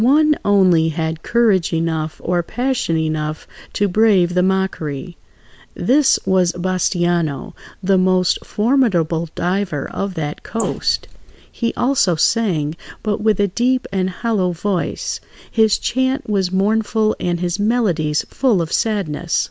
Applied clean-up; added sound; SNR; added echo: neural mask model Resemble Enhance denoiser.